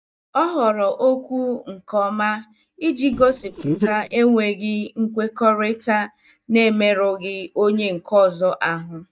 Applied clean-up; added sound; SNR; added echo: neural mask model DeepFilterNet 3.